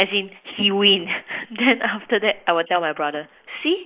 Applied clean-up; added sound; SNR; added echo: neural mask model Resemble Enhance denoiser.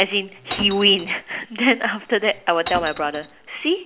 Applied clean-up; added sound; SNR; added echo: none; Glass; 14 dB; none.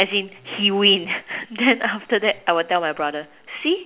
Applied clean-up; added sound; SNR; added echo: none; none; none; none.